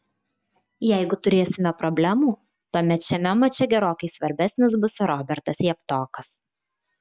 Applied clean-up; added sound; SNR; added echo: none; none; none; none.